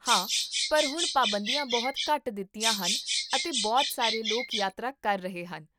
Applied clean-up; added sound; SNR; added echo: none; Bird vocalization, bird call, bird song; 0 dB; none.